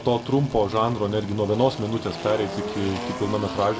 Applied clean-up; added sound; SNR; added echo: none; Engine; 9 dB; reverberation time 0.5 s.